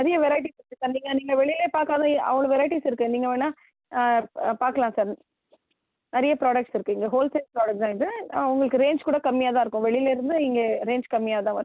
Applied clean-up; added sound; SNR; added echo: none; none; none; none.